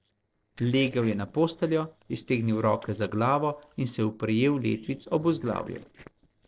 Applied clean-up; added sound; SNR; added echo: neural separator model SepFormer DNS4.